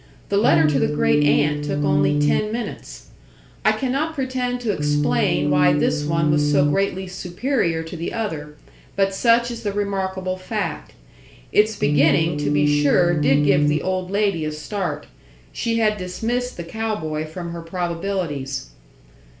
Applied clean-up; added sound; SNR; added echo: none; Organ; -3 dB; reverberation time 0.3 s.